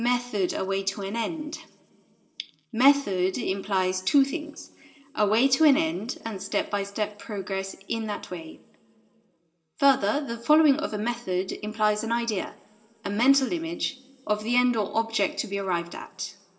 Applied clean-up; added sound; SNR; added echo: none; none; none; reverberation time 1.8 s.